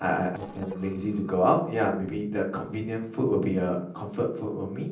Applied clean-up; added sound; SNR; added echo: neural separator model SepFormer DNS4.